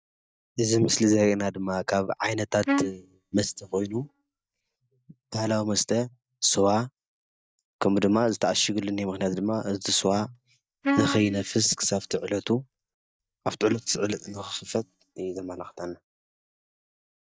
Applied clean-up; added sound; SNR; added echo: neural mask model DeepFilterNet 3.